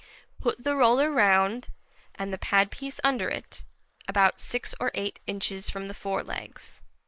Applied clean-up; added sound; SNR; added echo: neural mask model Resemble Enhance denoiser.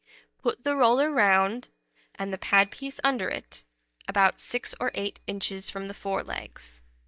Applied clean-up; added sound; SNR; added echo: neural mask model DeepFilterNet 3.